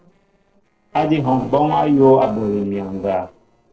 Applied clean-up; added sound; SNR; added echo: neural separator model SepFormer DNS4.